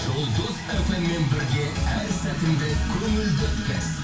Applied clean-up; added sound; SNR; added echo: none; none; none; reverberation time 0.3 s.